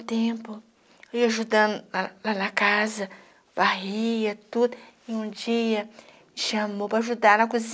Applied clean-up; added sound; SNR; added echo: none; none; none; none.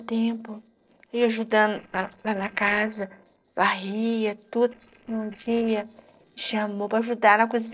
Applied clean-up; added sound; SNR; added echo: neural separator model SepFormer DNS4.